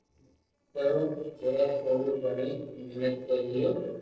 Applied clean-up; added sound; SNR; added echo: neural separator model SepFormer DNS4.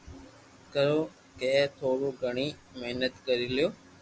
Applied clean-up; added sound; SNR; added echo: none; none; none; none.